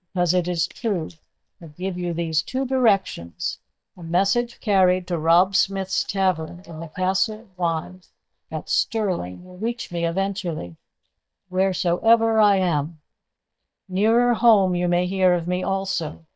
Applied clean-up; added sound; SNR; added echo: neural mask model DeepFilterNet 3.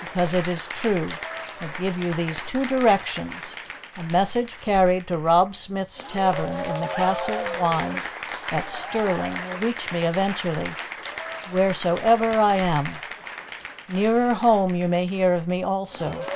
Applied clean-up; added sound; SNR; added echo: none; Applause / Cheering; 10 dB; none.